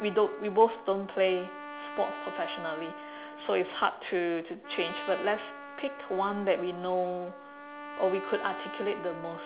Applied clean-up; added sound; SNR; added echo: none; Trumpet; 12 dB; none.